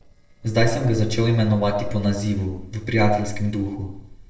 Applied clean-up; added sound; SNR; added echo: neural separator model SepFormer DNS4.